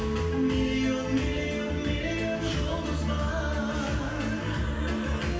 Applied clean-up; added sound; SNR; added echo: none; Chink, clink; 12 dB; reverberation time 0.9 s.